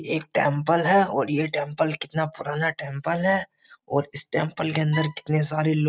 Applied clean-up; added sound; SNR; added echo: none; Bowed string instrument; 14 dB; none.